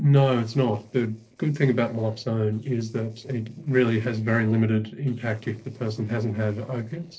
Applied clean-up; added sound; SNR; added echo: neural separator model SepFormer DNS4.